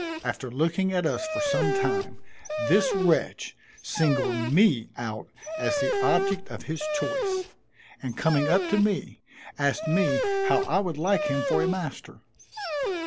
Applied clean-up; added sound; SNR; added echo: none; Dog; 2 dB; none.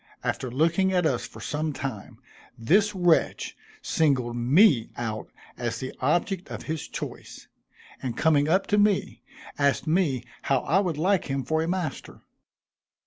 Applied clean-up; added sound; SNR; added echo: none; none; none; none.